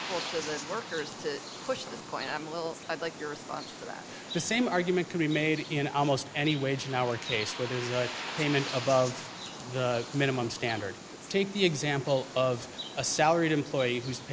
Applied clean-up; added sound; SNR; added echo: none; Bird; 11 dB; none.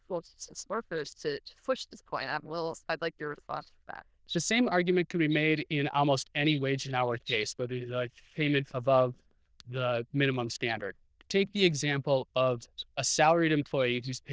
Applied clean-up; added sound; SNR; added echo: neural diffusion model UNIVERSE++.